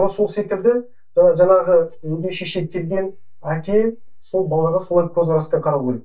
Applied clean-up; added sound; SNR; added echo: neural mask model DeepFilterNet 3.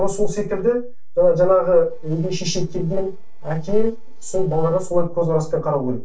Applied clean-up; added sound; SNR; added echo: neural separator model SepFormer DNS4.